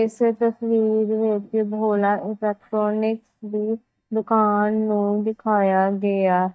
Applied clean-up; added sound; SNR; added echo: neural mask model DeepFilterNet 3.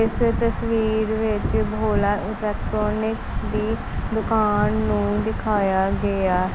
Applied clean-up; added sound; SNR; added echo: none; none; none; none.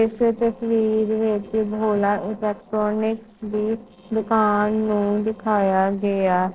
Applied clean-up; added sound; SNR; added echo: neural separator model SepFormer DNS4.